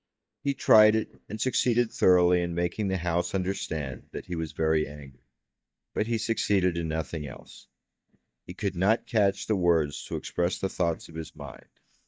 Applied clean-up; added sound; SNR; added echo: neural mask model DeepFilterNet 3.